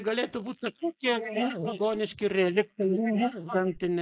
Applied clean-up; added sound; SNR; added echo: neural mask model Resemble Enhance denoiser.